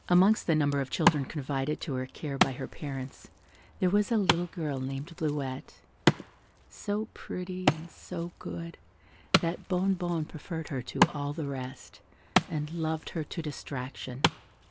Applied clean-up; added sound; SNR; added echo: none; Wood; 3 dB; none.